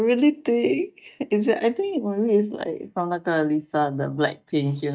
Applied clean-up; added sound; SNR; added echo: neural mask model DeepFilterNet 3.